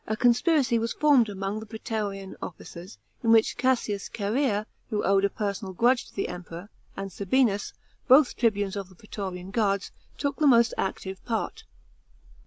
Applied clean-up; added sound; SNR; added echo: none; none; none; none.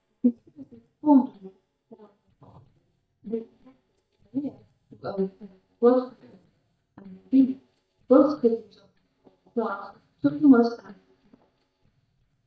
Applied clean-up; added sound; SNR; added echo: neural mask model DeepFilterNet 3.